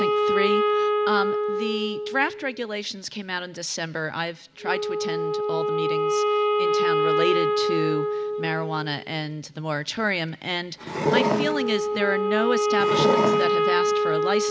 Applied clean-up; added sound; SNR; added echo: none; Wood + Wind instrument, woodwind instrument; -4 dB; none.